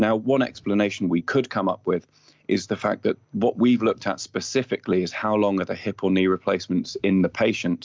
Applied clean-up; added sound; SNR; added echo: none; none; none; none.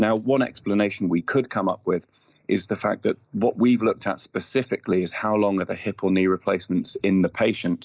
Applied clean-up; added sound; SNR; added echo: neural mask model Resemble Enhance denoiser.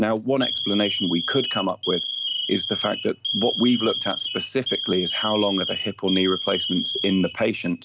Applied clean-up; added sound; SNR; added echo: none; Alarm; 4 dB; none.